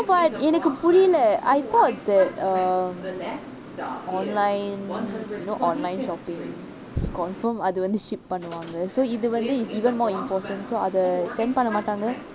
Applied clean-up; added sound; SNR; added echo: none; Subway, metro, underground; 11 dB; none.